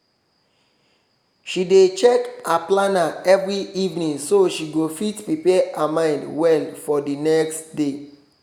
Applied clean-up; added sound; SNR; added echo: none; none; none; none.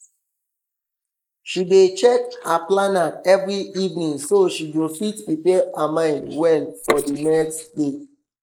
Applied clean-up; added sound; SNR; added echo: neural mask model Resemble Enhance denoiser.